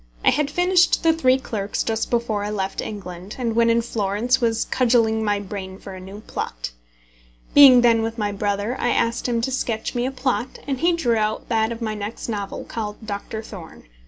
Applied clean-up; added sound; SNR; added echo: none; none; none; none.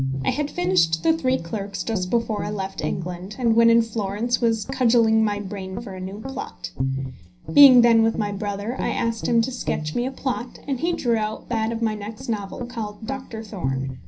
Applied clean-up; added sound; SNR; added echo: none; Guitar; 9 dB; reverberation time 0.5 s.